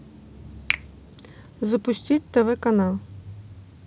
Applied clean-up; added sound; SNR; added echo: none; Finger snapping; 11 dB; none.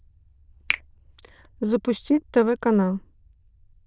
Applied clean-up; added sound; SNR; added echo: neural diffusion model UNIVERSE++.